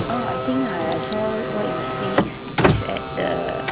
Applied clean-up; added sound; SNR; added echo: none; Car; -3 dB; none.